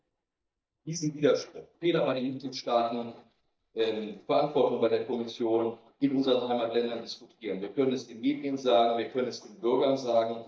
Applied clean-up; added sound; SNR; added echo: neural mask model DeepFilterNet 3.